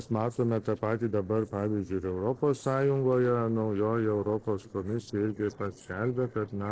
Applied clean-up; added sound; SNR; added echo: neural separator model SepFormer DNS4.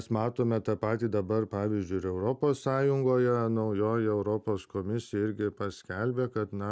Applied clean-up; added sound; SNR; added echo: none; none; none; none.